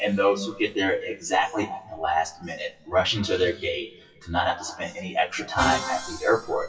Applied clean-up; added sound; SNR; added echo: classical method WPE with log-MMSE.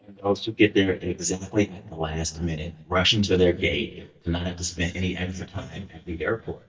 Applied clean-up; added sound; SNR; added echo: neural mask model DeepFilterNet 3.